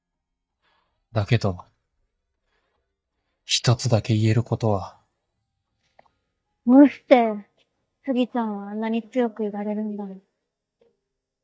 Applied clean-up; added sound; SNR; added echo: neural mask model DeepFilterNet 3.